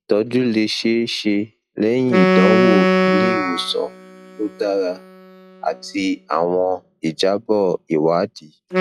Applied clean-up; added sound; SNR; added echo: classical method log-MMSE.